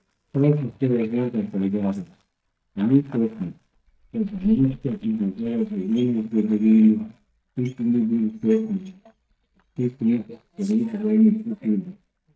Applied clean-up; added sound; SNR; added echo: neural mask model DeepFilterNet 3.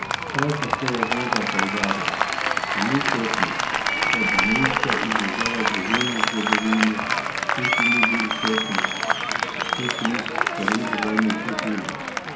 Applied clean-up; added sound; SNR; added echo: none; Applause; -4 dB; reverberation time 0.5 s.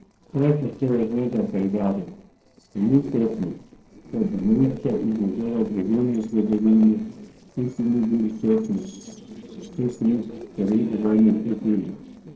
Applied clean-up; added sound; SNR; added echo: neural separator model SepFormer DNS4.